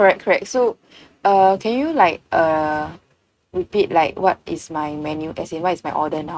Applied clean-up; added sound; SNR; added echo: neural mask model RNNoise.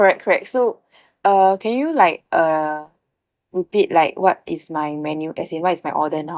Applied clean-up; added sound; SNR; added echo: neural mask model DeepFilterNet 3.